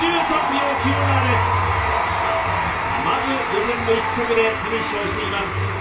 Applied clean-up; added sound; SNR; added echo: none; Brass instrument; 18 dB; reverberation time 0.2 s.